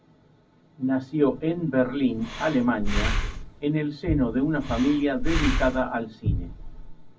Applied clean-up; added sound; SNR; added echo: none; Breathing; 3 dB; reverberation time 0.4 s.